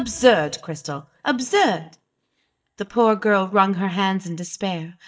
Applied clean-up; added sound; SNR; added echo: neural mask model DeepFilterNet 3.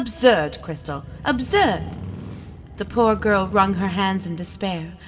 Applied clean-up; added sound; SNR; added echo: none; Motorcycle; 14 dB; reverberation time 3.0 s.